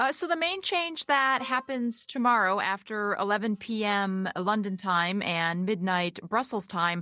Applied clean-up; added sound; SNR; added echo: neural mask model DeepFilterNet 3.